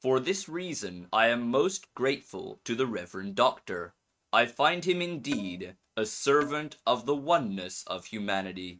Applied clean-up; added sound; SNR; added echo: neural mask model RNNoise.